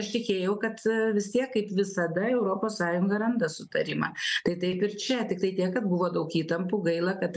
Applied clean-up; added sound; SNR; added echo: none; none; none; none.